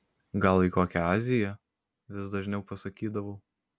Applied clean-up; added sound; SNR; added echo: none; none; none; none.